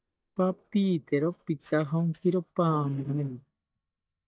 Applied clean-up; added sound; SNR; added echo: neural mask model DeepFilterNet 3.